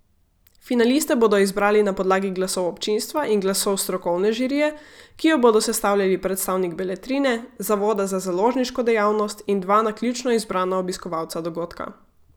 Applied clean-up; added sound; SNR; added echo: none; none; none; none.